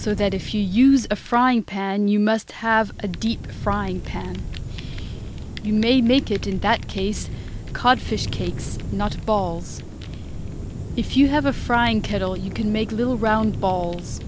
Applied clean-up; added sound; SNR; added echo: none; Fire; 8 dB; none.